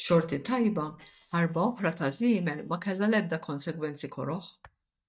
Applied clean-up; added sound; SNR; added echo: neural mask model DeepFilterNet 3.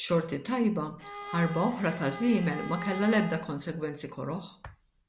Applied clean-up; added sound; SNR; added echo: none; Bowed string instrument; 13 dB; none.